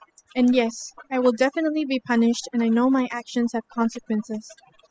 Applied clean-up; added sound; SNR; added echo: classical method spectral subtraction.